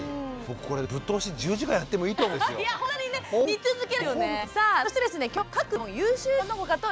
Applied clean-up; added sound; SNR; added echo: none; none; none; none.